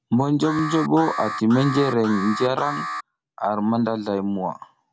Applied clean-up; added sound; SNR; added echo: none; Alarm; 9 dB; none.